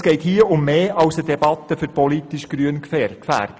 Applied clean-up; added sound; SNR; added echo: none; none; none; none.